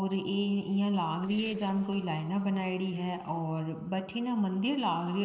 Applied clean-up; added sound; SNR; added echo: neural separator model SepFormer DNS4.